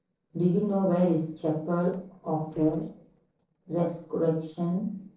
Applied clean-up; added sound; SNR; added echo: neural separator model SepFormer DNS4.